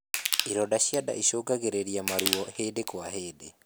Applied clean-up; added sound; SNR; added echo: none; Crushing; 4 dB; none.